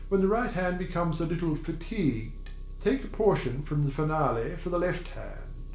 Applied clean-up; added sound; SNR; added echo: none; Engine; 9 dB; reverberation time 0.4 s.